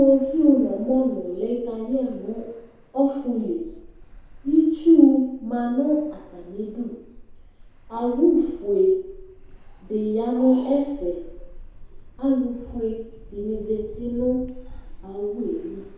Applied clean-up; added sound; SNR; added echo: none; Ocean; 19 dB; reverberation time 0.8 s.